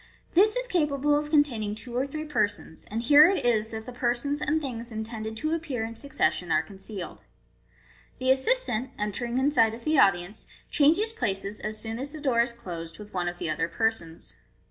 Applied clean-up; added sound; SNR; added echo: none; none; none; none.